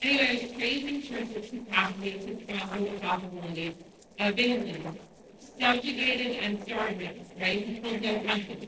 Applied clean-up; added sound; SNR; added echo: neural separator model SepFormer DNS4.